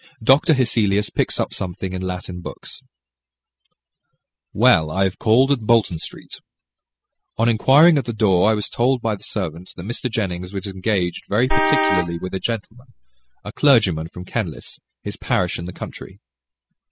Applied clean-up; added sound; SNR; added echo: classical method spectral subtraction.